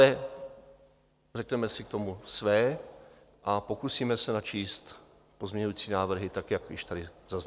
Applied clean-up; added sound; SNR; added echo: none; none; none; none.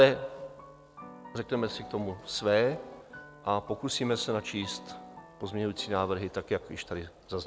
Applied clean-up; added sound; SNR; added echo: none; Piano; 17 dB; none.